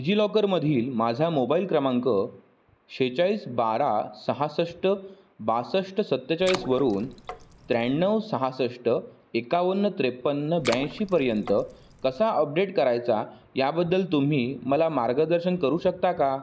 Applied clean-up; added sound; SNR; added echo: none; Water / Splash, splatter; 14 dB; none.